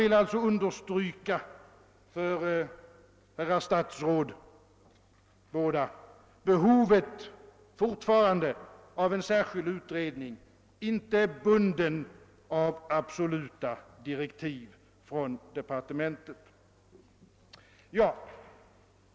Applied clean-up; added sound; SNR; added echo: none; none; none; none.